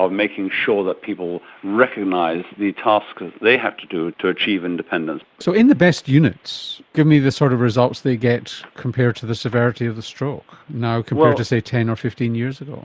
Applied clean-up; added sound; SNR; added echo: none; none; none; none.